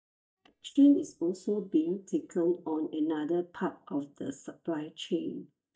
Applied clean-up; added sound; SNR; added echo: neural mask model DeepFilterNet 3.